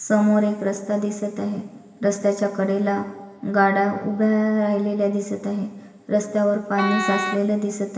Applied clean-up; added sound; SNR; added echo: none; Wind instrument, woodwind instrument; 6 dB; reverberation time 2.4 s.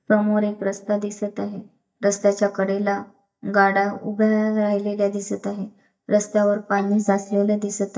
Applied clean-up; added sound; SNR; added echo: neural mask model DeepFilterNet 3.